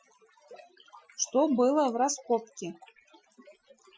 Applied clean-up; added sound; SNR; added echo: classical method Wiener filter.